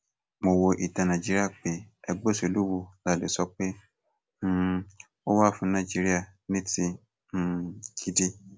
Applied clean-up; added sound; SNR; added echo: none; none; none; none.